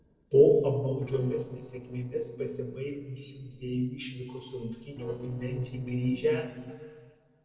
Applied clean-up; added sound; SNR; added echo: neural separator model SepFormer DNS4.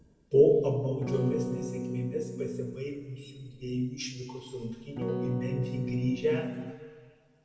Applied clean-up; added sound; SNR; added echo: none; Electric guitar / Strum; 4 dB; reverberation time 2.1 s.